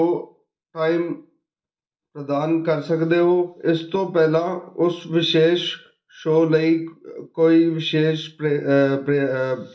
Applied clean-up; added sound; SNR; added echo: none; none; none; reverberation time 0.2 s.